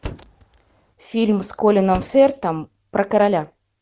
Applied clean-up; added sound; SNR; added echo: none; Slam; 19 dB; none.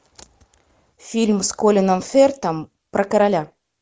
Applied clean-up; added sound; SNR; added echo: none; none; none; none.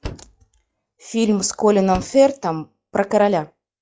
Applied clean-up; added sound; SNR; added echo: classical method log-MMSE.